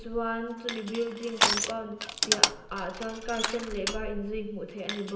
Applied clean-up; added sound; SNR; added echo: none; Crushing; -2 dB; reverberation time 0.9 s.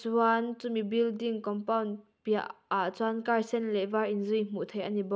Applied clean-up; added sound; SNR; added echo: none; none; none; none.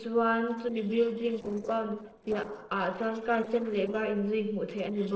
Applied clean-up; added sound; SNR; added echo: neural separator model SepFormer DNS4.